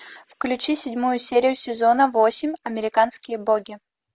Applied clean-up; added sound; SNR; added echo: none; none; none; none.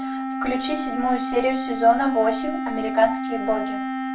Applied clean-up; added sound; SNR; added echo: none; Wind instrument, woodwind instrument; 4 dB; reverberation time 0.3 s.